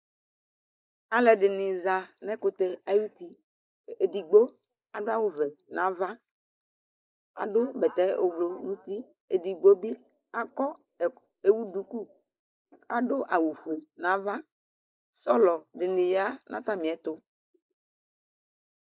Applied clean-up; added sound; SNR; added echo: neural mask model Resemble Enhance denoiser.